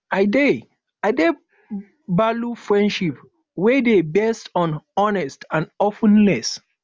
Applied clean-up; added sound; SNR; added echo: none; none; none; none.